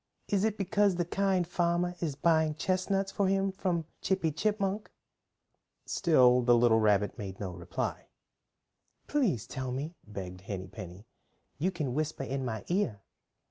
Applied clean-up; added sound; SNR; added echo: none; none; none; none.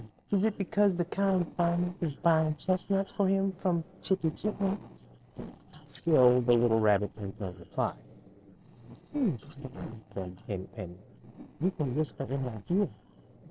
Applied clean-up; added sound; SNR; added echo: neural separator model SepFormer DNS4.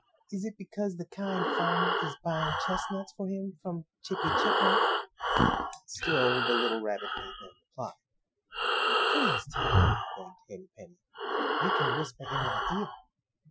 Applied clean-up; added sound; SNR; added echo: classical method Wiener filter.